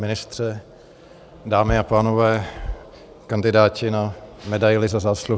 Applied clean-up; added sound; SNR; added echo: none; none; none; none.